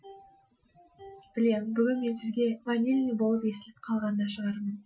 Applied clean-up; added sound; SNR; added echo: classical method Wiener filter.